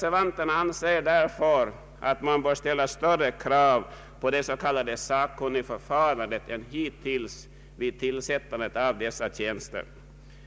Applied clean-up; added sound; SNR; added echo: none; none; none; none.